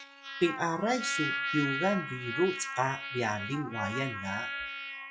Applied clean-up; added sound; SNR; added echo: classical method log-MMSE.